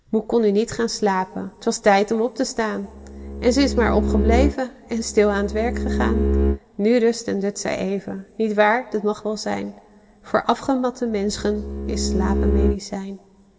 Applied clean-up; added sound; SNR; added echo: none; Bowed string instrument; 0 dB; reverberation time 2.4 s.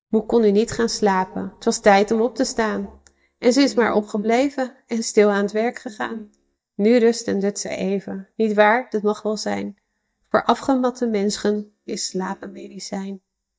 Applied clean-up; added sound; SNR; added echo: neural mask model DeepFilterNet 3.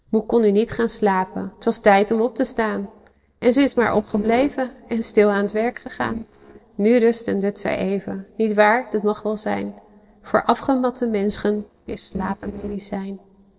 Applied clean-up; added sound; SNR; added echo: neural separator model SepFormer DNS4.